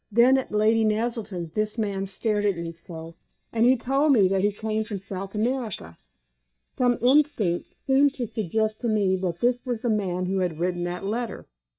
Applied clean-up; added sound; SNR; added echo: neural mask model DeepFilterNet 3.